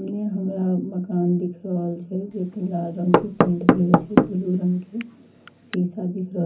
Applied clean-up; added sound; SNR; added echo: none; Knock / Wood; -2 dB; reverberation time 0.3 s.